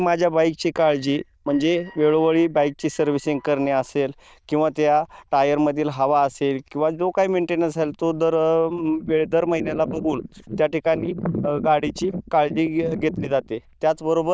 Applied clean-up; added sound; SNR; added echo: neural diffusion model UNIVERSE++.